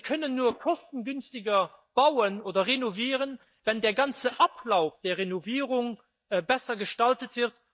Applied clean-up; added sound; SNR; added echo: neural mask model DeepFilterNet 3.